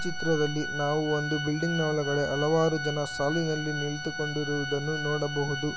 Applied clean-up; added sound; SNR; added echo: none; Organ; 7 dB; none.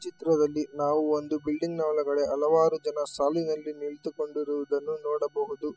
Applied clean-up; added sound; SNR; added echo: classical method spectral subtraction.